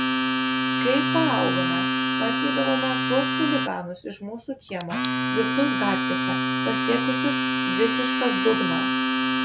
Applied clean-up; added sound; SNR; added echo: none; Domestic sounds, home sounds; -4 dB; none.